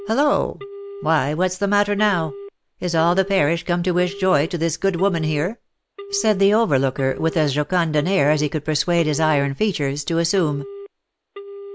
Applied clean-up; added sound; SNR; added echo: none; Telephone; 16 dB; none.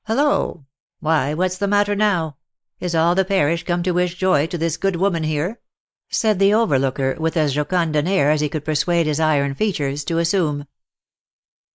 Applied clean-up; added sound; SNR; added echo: neural mask model Resemble Enhance denoiser.